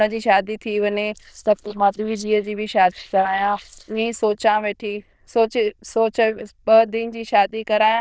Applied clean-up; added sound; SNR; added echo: neural diffusion model UNIVERSE++.